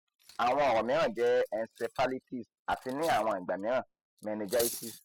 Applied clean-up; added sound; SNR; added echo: classical method spectral subtraction.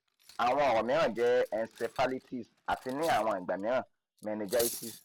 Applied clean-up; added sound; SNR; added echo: none; Cutlery, silverware; 16 dB; none.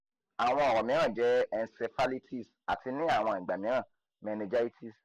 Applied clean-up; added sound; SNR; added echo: none; none; none; none.